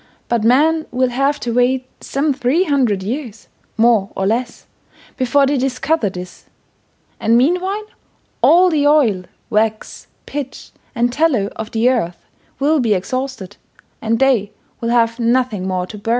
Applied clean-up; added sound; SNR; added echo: none; none; none; none.